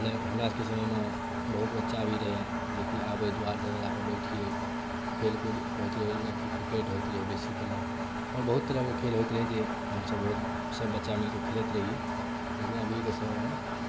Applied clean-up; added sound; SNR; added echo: none; Engine; 0 dB; none.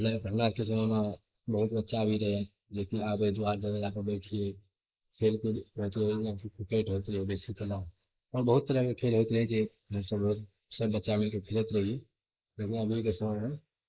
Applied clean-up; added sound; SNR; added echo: neural mask model Resemble Enhance denoiser.